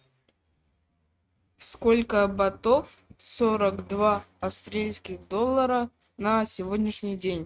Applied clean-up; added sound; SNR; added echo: neural mask model RNNoise.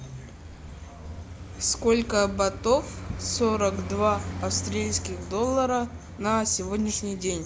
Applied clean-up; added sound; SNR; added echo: none; Traffic noise, roadway noise; 10 dB; none.